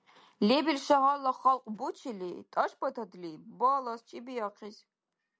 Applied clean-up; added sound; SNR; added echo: none; none; none; none.